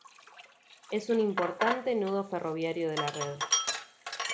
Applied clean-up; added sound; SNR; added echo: none; Sink (filling or washing); 4 dB; none.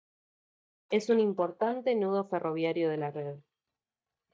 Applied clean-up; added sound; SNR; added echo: neural mask model DeepFilterNet 3.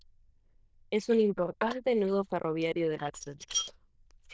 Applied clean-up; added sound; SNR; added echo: neural diffusion model UNIVERSE++.